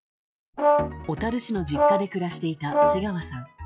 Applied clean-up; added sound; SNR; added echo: classical method log-MMSE.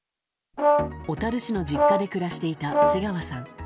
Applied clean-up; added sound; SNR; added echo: none; Brass instrument; -5 dB; none.